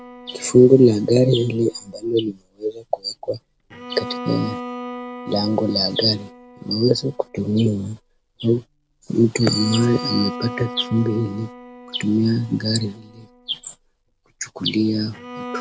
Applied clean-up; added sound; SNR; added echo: none; Bowed string instrument; 15 dB; none.